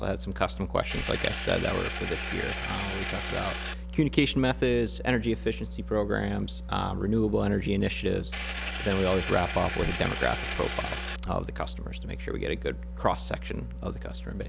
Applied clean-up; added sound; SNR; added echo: none; Engine; 6 dB; none.